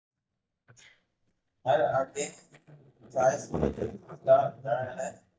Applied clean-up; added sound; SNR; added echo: neural mask model DeepFilterNet 3.